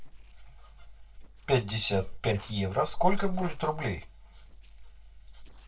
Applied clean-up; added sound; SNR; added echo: neural separator model SepFormer DNS4.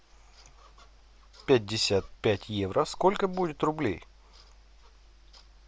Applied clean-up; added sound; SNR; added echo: none; none; none; none.